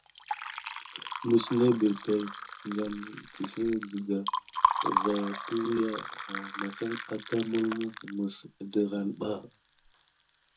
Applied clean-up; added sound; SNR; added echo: none; Liquid; 5 dB; reverberation time 0.2 s.